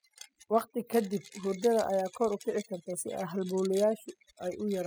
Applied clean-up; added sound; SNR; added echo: classical method spectral subtraction.